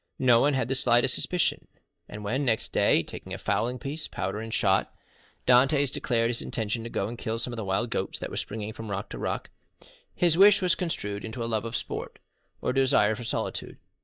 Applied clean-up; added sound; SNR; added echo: neural mask model DeepFilterNet 3.